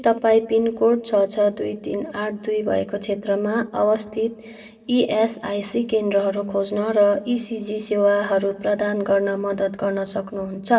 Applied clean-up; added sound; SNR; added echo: none; none; none; reverberation time 1.7 s.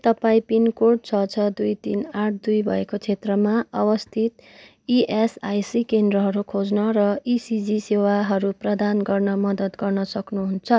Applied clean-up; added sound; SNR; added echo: none; none; none; none.